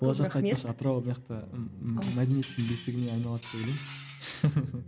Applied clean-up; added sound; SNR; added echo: none; Glass; 17 dB; none.